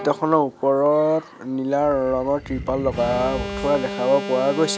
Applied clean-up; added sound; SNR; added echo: none; Animal + Alarm; 11 dB; none.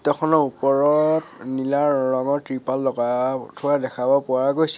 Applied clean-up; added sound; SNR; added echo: none; none; none; none.